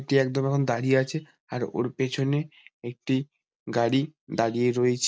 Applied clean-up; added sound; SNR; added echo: none; none; none; none.